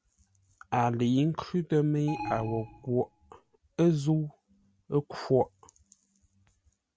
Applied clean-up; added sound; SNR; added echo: none; Alarm; 10 dB; none.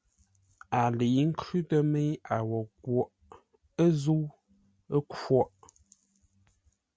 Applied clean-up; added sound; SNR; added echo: none; none; none; none.